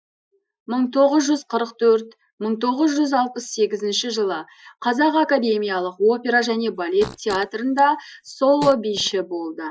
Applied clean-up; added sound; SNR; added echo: classical method Wiener filter.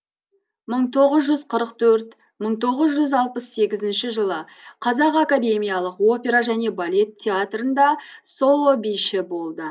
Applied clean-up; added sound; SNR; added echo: none; none; none; none.